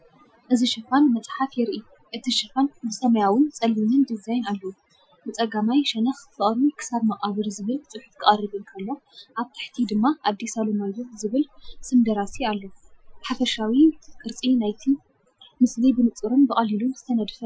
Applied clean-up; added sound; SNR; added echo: classical method Wiener filter.